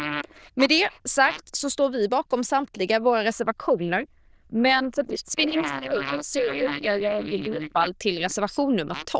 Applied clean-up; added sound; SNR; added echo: neural diffusion model UNIVERSE++.